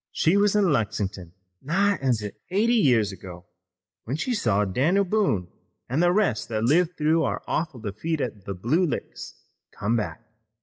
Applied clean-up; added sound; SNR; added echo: neural mask model Resemble Enhance denoiser.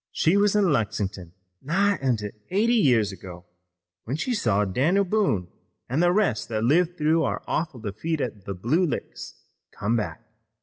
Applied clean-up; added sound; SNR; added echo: none; none; none; none.